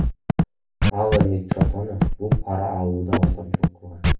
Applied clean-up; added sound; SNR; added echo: none; Scratching (performance technique); -4 dB; reverberation time 0.4 s.